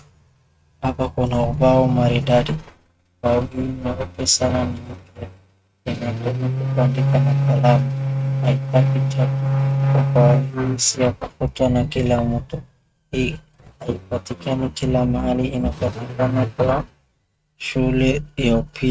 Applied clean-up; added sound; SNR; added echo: neural mask model RNNoise.